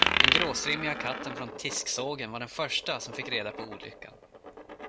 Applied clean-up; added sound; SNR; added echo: none; Coin (dropping); -3 dB; none.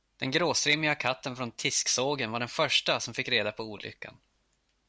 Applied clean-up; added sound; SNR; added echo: none; none; none; none.